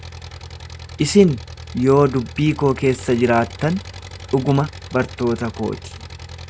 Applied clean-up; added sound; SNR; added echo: none; Engine; 15 dB; none.